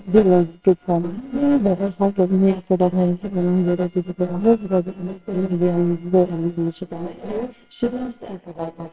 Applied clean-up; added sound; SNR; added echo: neural separator model SepFormer WHAMR!.